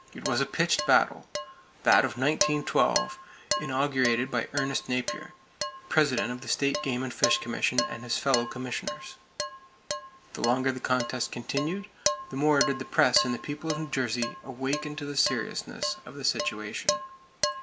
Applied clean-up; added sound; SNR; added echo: none; Dishes, pots, and pans; 6 dB; none.